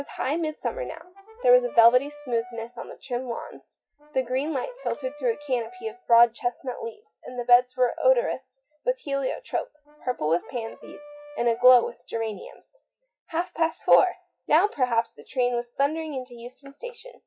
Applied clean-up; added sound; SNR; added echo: classical method WPE with log-MMSE.